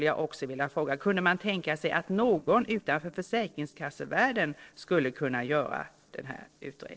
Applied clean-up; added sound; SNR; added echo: neural separator model SepFormer DNS4.